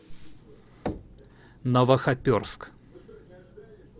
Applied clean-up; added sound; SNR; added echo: none; Knock / Wood; 15 dB; none.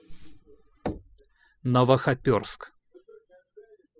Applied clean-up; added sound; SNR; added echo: classical method spectral subtraction.